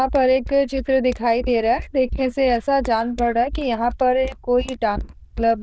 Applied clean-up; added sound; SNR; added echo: neural diffusion model UNIVERSE++.